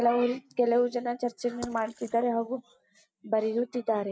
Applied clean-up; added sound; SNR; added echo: neural mask model Resemble Enhance denoiser.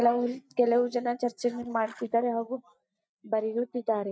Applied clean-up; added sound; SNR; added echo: neural mask model DeepFilterNet 3.